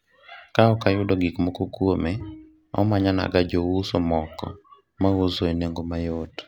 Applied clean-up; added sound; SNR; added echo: none; Bowed string instrument; 19 dB; none.